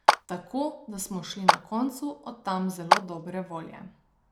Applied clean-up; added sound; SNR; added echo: none; Clapping; -4 dB; none.